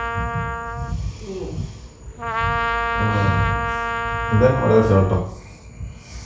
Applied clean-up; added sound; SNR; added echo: none; Trumpet; 4 dB; reverberation time 0.6 s.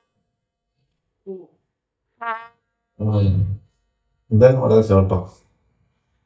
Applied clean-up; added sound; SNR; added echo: neural mask model DeepFilterNet 3.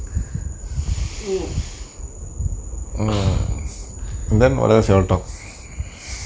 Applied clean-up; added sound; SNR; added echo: none; none; none; none.